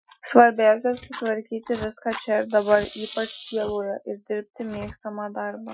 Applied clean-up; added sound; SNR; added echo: classical method Wiener filter.